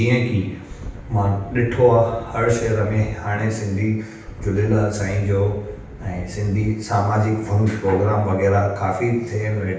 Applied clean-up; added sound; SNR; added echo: none; Wind; 14 dB; reverberation time 0.9 s.